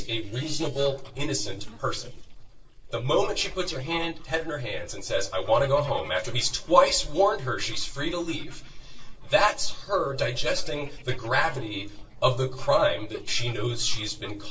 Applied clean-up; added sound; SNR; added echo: neural separator model SepFormer DNS4.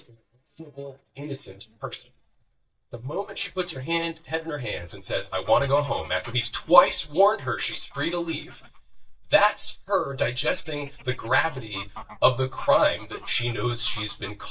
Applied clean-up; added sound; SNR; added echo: neural mask model DeepFilterNet 3.